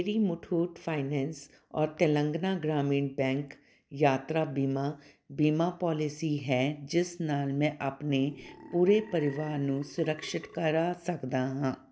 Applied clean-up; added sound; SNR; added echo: none; Burping, eructation; 19 dB; none.